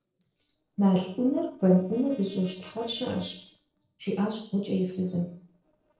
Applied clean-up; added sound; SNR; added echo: neural separator model SepFormer DNS4.